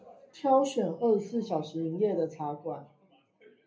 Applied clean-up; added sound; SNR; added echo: none; none; none; reverberation time 0.3 s.